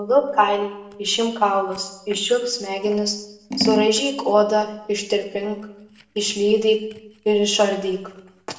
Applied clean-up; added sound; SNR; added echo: none; Scissors; 14 dB; reverberation time 0.7 s.